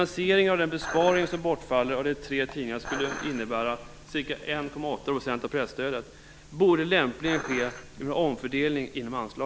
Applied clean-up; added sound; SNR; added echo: none; Dishes, pots, and pans; 12 dB; none.